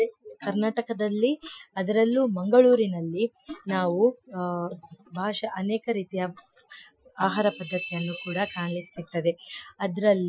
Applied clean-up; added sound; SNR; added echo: classical method Wiener filter.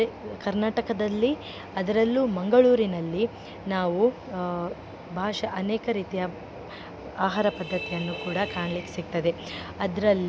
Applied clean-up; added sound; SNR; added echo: none; none; none; none.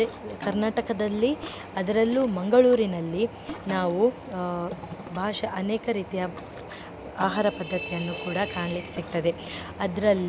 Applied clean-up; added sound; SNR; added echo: none; Ocean + Snare drum; 18 dB; none.